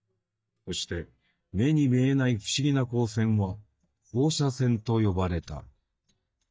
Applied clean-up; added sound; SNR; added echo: neural mask model DeepFilterNet 3.